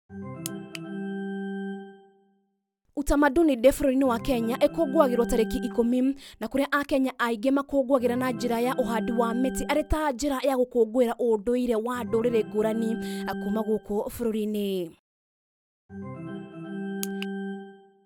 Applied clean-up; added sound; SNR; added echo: none; Organ; 11 dB; none.